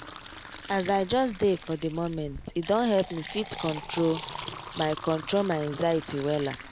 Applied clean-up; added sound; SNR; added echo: none; Fill (with liquid); 11 dB; none.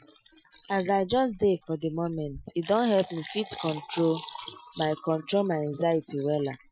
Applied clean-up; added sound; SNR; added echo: classical method Wiener filter.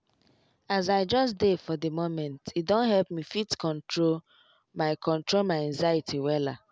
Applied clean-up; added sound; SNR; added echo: none; none; none; none.